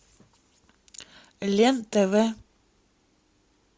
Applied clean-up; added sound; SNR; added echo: none; none; none; none.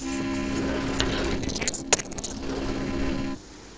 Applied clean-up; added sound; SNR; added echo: neural separator model SepFormer DNS4.